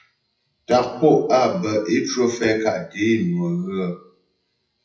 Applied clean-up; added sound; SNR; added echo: classical method WPE with log-MMSE.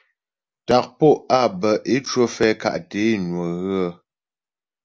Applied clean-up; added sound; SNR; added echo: none; none; none; none.